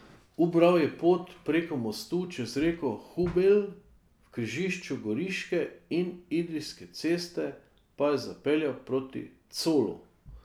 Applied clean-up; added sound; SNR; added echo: none; none; none; none.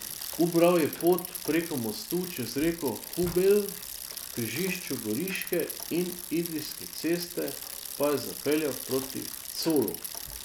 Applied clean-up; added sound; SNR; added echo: none; Bicycle; 10 dB; none.